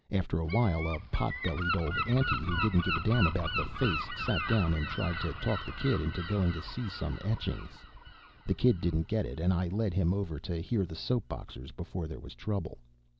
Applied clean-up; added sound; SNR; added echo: none; Gull, seagull; 8 dB; none.